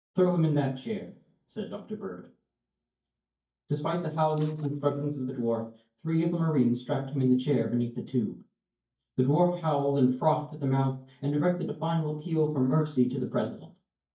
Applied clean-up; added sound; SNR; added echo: neural mask model DeepFilterNet 3.